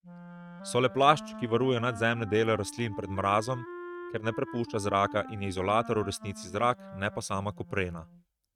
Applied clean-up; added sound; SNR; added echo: neural mask model RNNoise.